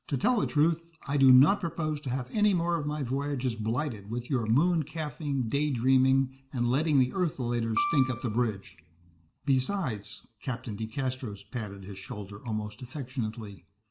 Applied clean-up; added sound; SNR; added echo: none; Piano; 7 dB; reverberation time 0.4 s.